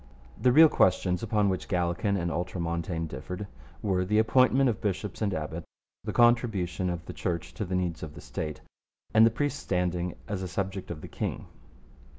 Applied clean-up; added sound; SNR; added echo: none; none; none; none.